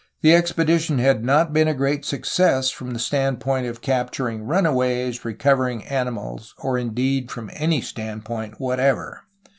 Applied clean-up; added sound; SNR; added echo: none; none; none; none.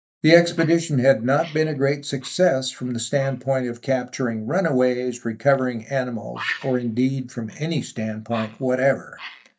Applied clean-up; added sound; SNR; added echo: neural mask model DeepFilterNet 3.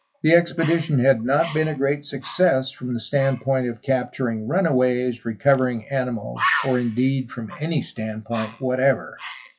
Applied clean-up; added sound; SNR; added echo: classical method WPE with log-MMSE.